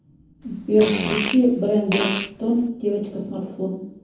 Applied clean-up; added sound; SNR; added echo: none; Fart; 6 dB; reverberation time 0.7 s.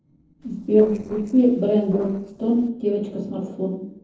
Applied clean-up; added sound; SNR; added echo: neural separator model SepFormer DNS4.